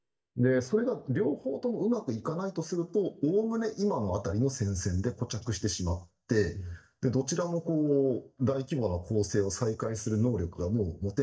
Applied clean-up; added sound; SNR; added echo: neural mask model DeepFilterNet 3.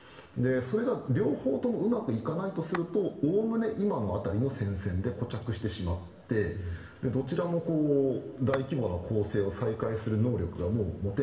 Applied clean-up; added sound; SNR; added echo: none; Tap / Glass; 17 dB; reverberation time 0.9 s.